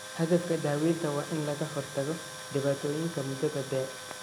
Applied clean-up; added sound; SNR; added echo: none; Tools; 11 dB; none.